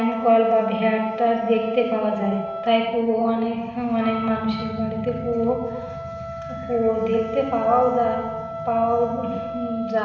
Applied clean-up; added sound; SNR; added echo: none; Wind instrument, woodwind instrument; 10 dB; reverberation time 1.2 s.